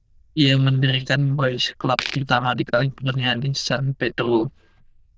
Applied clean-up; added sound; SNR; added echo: neural diffusion model UNIVERSE++.